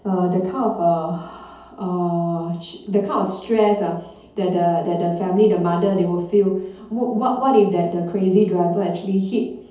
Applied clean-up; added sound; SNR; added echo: none; none; none; reverberation time 2.2 s.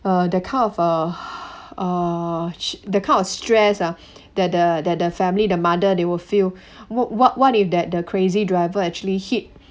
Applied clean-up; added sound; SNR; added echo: none; none; none; none.